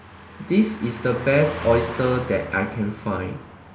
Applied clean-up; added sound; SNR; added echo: none; Car passing by; 12 dB; reverberation time 1.2 s.